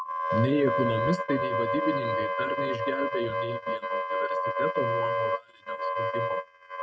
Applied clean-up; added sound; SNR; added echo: neural mask model RNNoise.